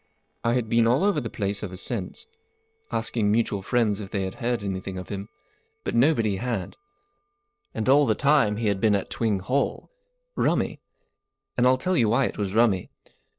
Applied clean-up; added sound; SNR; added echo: neural separator model SepFormer DNS4.